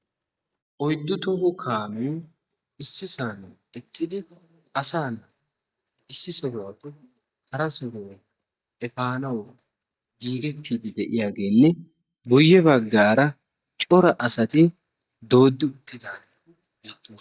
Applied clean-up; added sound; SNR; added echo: neural mask model DeepFilterNet 3.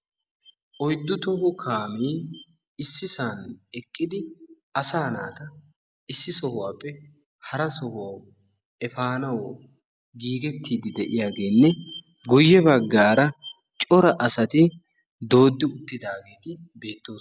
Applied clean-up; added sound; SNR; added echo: none; none; none; none.